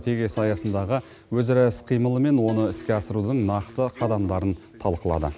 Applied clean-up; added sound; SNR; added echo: none; Bowed string instrument; 16 dB; none.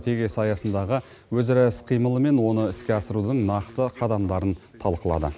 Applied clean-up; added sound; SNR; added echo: none; none; none; none.